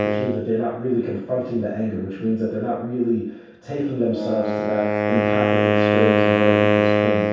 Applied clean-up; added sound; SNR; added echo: none; Wind instrument, woodwind instrument; -3 dB; reverberation time 0.7 s.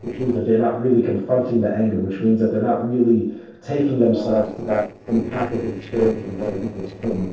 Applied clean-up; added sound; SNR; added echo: neural separator model SepFormer DNS4.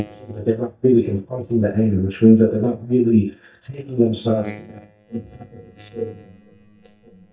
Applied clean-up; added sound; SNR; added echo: neural mask model DeepFilterNet 3.